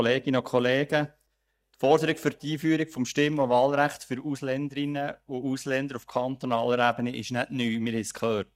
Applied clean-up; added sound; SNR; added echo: neural mask model DeepFilterNet 3.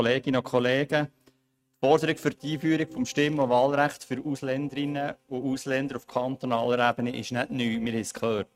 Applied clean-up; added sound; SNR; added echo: neural mask model RNNoise.